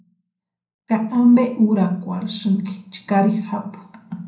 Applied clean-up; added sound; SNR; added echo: none; none; none; reverberation time 0.6 s.